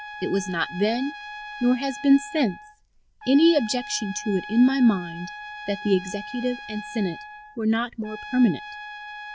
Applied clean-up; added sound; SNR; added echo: none; Trumpet; 14 dB; none.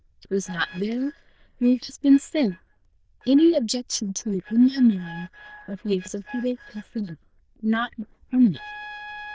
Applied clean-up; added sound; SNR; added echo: neural diffusion model UNIVERSE++.